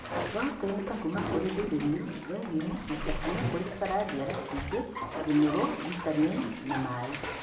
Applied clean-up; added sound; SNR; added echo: none; Bathtub (filling or washing); 5 dB; reverberation time 0.9 s.